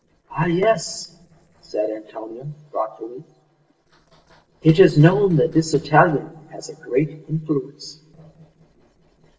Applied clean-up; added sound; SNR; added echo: neural separator model SepFormer DNS4.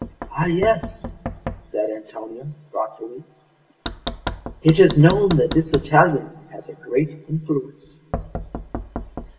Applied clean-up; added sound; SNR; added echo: none; Knock; 11 dB; reverberation time 2.3 s.